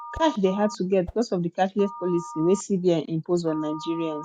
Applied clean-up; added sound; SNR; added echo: none; Telephone + Whoosh, swoosh, swish; 15 dB; none.